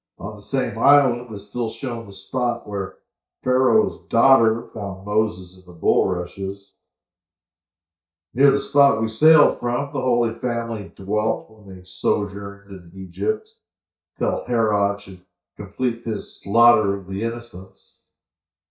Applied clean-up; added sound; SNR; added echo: neural mask model DeepFilterNet 3.